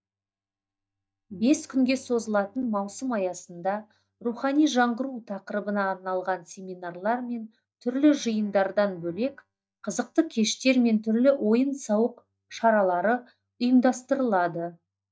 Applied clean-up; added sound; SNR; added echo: neural mask model DeepFilterNet 3.